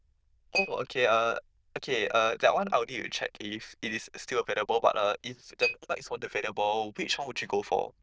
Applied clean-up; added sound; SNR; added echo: neural diffusion model UNIVERSE++.